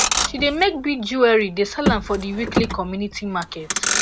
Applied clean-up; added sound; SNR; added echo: none; Motor vehicle (road); 3 dB; none.